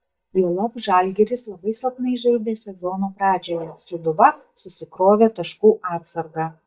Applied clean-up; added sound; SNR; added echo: neural mask model DeepFilterNet 3.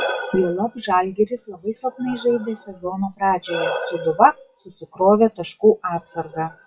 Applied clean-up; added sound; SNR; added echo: classical method WPE with log-MMSE.